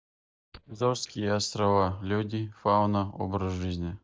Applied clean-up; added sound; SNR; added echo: neural mask model DeepFilterNet 3.